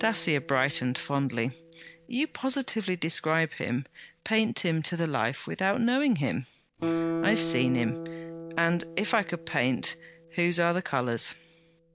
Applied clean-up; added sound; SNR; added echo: none; Guitar; 10 dB; none.